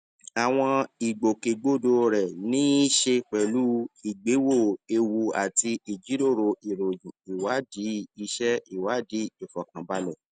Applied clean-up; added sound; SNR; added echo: none; none; none; none.